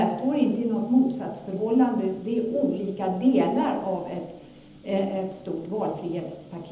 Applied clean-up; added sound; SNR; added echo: none; none; none; reverberation time 0.9 s.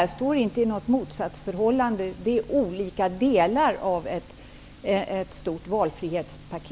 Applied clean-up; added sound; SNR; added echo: none; none; none; none.